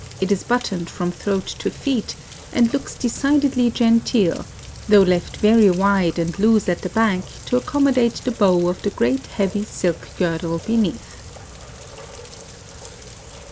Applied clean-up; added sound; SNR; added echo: none; Rain; 17 dB; none.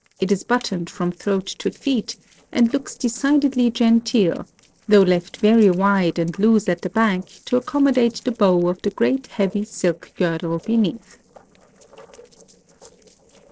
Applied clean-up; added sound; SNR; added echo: neural separator model SepFormer DNS4.